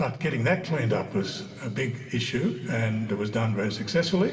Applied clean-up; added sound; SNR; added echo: none; none; none; reverberation time 2.5 s.